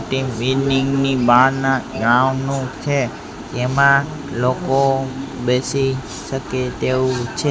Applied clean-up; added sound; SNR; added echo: none; none; none; none.